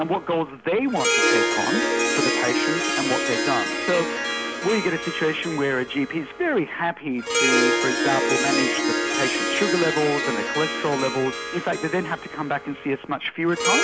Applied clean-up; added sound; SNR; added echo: none; Harp; -1 dB; none.